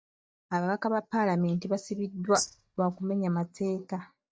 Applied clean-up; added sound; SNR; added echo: neural mask model DeepFilterNet 3.